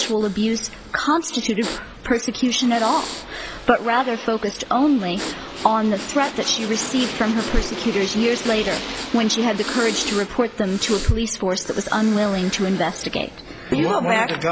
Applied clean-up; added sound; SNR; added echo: none; Aircraft + Breathing; 11 dB; none.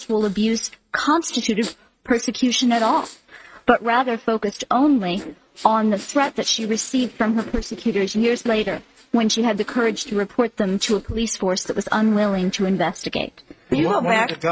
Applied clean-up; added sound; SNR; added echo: neural mask model RNNoise.